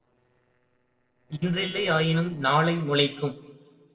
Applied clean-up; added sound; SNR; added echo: neural separator model SepFormer DNS4.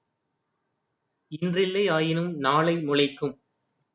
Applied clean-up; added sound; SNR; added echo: none; none; none; none.